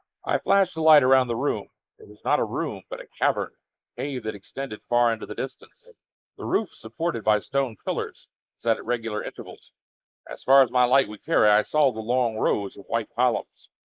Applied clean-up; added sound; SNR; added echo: neural mask model Resemble Enhance denoiser.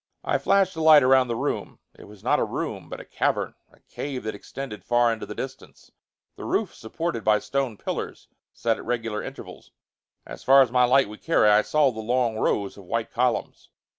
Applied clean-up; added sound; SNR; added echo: none; none; none; none.